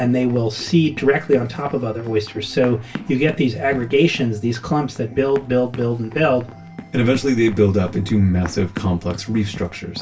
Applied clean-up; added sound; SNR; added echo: none; Run; 18 dB; reverberation time 0.2 s.